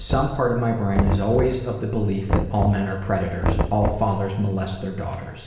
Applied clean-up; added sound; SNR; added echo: none; Knock; 4 dB; reverberation time 0.9 s.